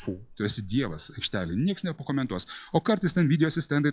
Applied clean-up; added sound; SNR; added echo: classical method log-MMSE.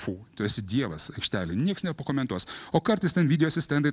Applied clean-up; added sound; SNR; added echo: none; none; none; none.